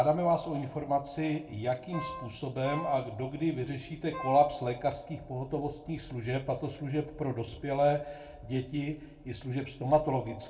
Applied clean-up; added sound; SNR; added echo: none; Wind instrument, woodwind instrument; 11 dB; reverberation time 0.2 s.